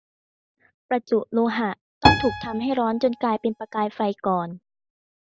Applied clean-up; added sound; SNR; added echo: none; Piano; 1 dB; none.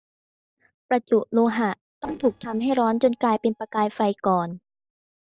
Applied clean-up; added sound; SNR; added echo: neural separator model SepFormer DNS4.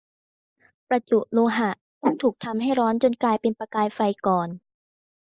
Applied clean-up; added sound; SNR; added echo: neural mask model Resemble Enhance denoiser.